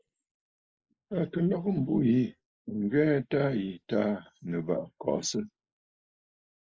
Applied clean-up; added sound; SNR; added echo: neural mask model Resemble Enhance denoiser.